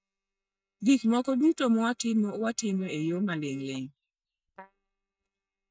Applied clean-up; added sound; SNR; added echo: neural mask model DeepFilterNet 3.